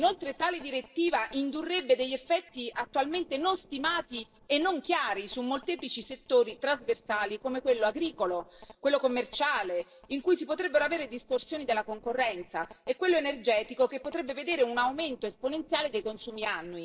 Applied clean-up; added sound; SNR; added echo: neural separator model SepFormer DNS4.